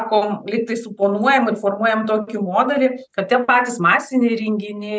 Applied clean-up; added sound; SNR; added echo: none; none; none; none.